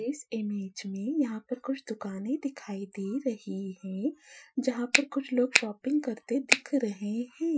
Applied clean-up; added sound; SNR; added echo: classical method Wiener filter.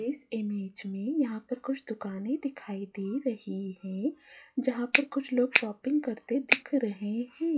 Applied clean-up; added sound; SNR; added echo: classical method log-MMSE.